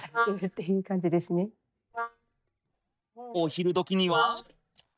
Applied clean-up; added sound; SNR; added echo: neural mask model DeepFilterNet 3.